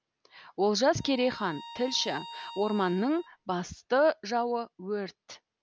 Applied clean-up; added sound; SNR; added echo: none; Bowed string instrument; 16 dB; none.